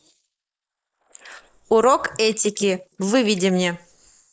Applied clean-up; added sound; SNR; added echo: neural mask model Resemble Enhance denoiser.